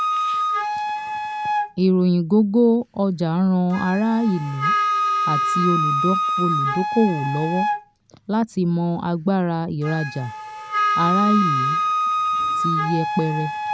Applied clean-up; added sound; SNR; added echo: none; Wind instrument, woodwind instrument; 2 dB; none.